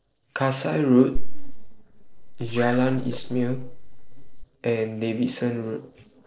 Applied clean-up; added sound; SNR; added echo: neural separator model SepFormer DNS4.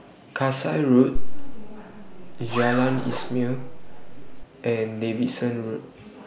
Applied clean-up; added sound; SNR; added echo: none; Zipper (clothing); -2 dB; none.